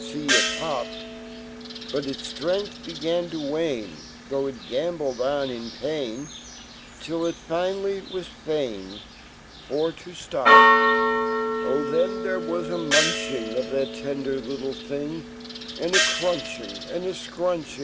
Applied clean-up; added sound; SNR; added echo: none; Gong + Church bell; -2 dB; none.